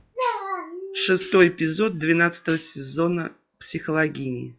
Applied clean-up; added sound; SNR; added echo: classical method log-MMSE.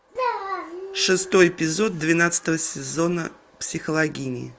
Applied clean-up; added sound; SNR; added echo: none; none; none; none.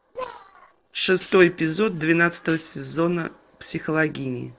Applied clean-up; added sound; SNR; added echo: neural separator model SepFormer DNS4.